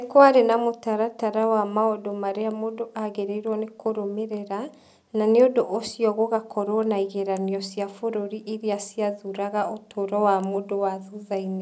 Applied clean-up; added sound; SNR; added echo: none; none; none; none.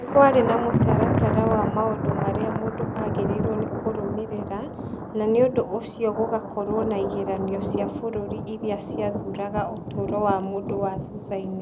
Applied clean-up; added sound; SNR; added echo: none; Thunder; 2 dB; none.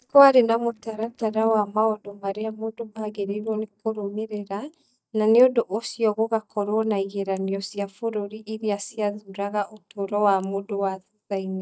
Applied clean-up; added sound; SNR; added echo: neural mask model DeepFilterNet 3.